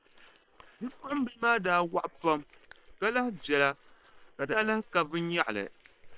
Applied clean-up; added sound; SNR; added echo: neural separator model SepFormer WHAM!.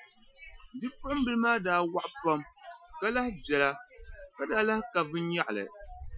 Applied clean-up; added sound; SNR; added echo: classical method Wiener filter.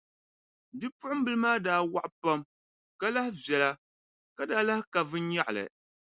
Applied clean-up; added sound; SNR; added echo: none; none; none; none.